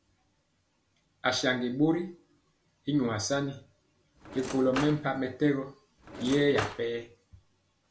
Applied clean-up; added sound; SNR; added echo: none; Cutlery, silverware / Drawer open or close; 8 dB; reverberation time 0.2 s.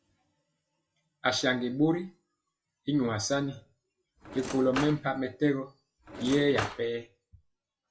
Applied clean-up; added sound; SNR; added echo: classical method WPE with log-MMSE.